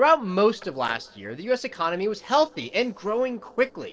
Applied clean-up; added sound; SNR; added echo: neural separator model SepFormer DNS4.